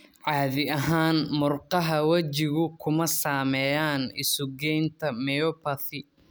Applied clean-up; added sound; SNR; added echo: none; none; none; none.